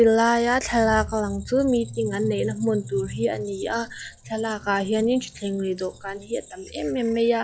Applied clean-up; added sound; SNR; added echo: classical method log-MMSE.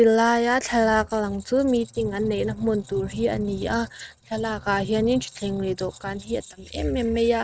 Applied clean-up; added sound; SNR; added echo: neural mask model RNNoise.